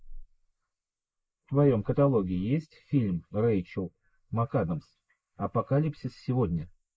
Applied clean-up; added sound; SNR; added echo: neural mask model Resemble Enhance denoiser.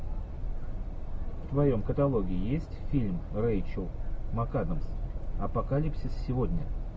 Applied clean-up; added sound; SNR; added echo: none; Boat, Water vehicle; 0 dB; none.